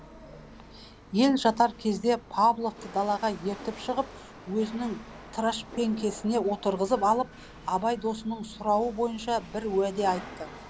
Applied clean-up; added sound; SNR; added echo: none; Rattle / Chatter / Hiss / Engine / Mechanisms; 17 dB; none.